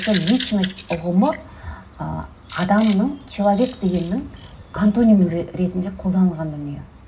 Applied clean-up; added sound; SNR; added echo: none; Bird vocalization, bird call, bird song; 14 dB; reverberation time 0.4 s.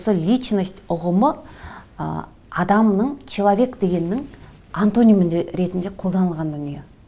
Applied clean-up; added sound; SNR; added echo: none; none; none; none.